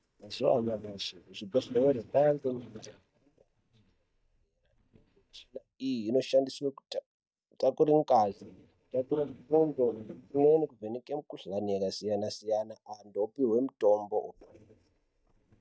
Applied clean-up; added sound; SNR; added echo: neural mask model DeepFilterNet 3.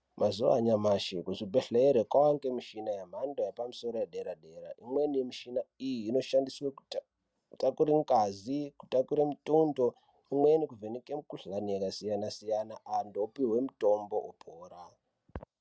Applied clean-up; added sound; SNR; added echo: none; none; none; none.